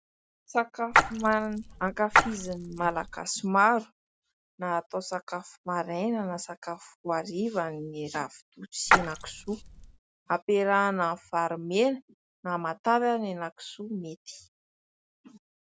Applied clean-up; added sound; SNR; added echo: none; Splash, splatter; -2 dB; none.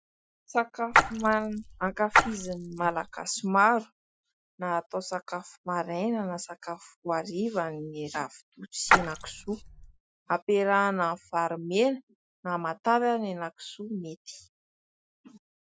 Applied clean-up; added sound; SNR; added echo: classical method Wiener filter.